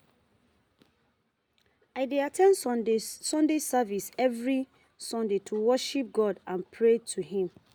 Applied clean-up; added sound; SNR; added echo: none; none; none; none.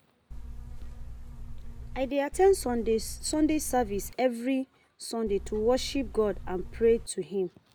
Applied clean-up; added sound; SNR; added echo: none; Buzz; 10 dB; none.